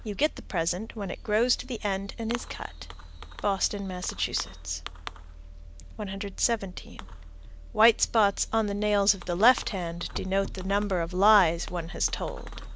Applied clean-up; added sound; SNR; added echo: none; Fireworks; 11 dB; none.